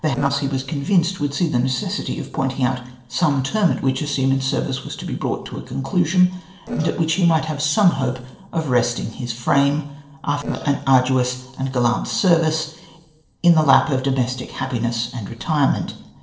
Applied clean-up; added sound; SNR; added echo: neural separator model SepFormer DNS4.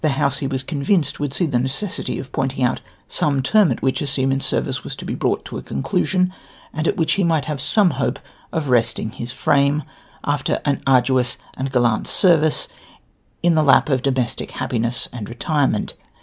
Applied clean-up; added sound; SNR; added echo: none; none; none; none.